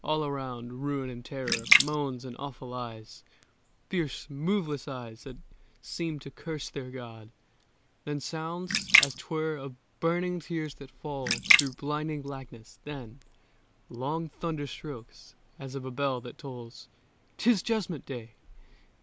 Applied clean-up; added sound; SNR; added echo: none; Splash, splatter; -4 dB; none.